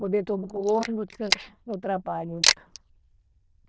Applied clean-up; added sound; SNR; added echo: neural diffusion model UNIVERSE++.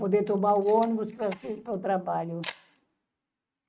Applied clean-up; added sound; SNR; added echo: neural mask model RNNoise.